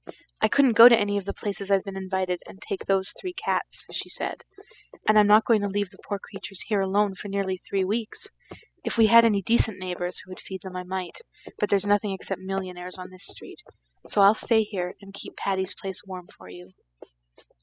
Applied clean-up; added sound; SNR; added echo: classical method spectral subtraction.